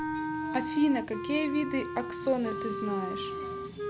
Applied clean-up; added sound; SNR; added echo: none; Wind instrument, woodwind instrument; 4 dB; none.